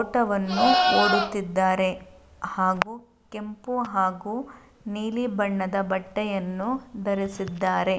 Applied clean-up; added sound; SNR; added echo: none; Livestock, farm animals, working animals; -2 dB; none.